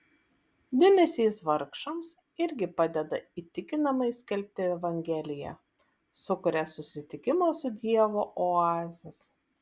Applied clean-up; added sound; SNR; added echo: none; none; none; none.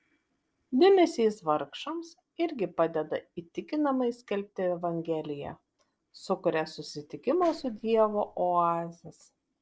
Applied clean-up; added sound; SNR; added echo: neural separator model SepFormer DNS4.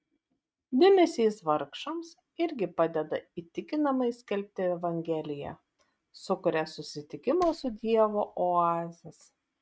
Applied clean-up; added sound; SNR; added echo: neural mask model RNNoise.